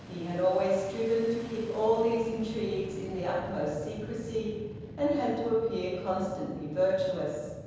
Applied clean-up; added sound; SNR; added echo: none; Fixed-wing aircraft, airplane; 13 dB; reverberation time 1.2 s.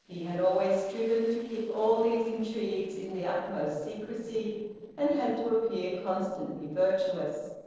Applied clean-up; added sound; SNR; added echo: neural separator model SepFormer DNS4.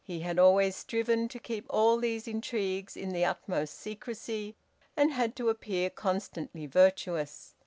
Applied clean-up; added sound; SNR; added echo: none; none; none; none.